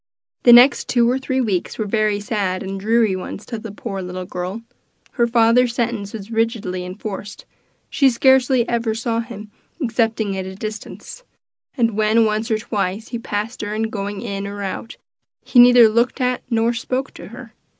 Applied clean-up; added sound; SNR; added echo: none; none; none; none.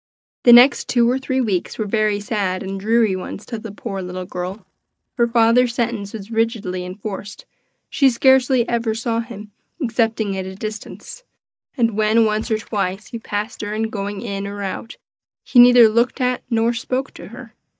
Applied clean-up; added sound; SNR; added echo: neural mask model DeepFilterNet 3.